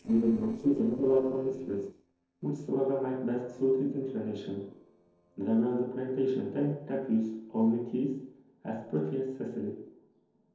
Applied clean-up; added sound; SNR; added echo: neural separator model SepFormer DNS4.